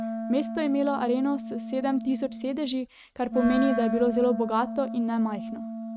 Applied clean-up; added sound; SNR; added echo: neural mask model RNNoise.